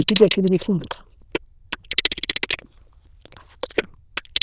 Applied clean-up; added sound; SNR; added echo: neural diffusion model UNIVERSE++.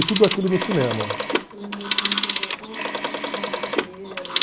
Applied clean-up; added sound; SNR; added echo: none; Telephone; 0 dB; none.